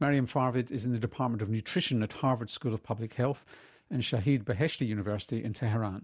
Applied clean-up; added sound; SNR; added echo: none; none; none; none.